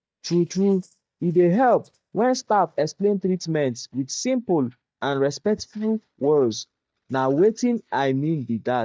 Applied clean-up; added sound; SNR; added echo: neural mask model DeepFilterNet 3.